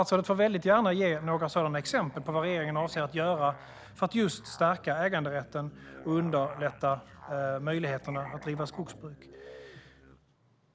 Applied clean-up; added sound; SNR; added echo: none; Musical instrument; 19 dB; none.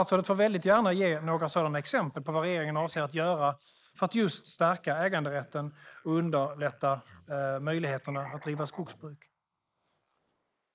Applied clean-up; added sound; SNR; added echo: neural mask model Resemble Enhance denoiser.